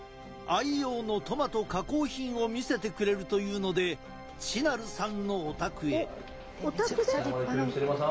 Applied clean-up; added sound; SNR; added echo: none; Buzz; 19 dB; none.